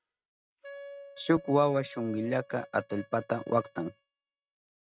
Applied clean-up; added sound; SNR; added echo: neural mask model RNNoise.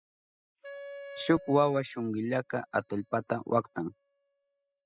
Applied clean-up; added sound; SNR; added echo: classical method spectral subtraction.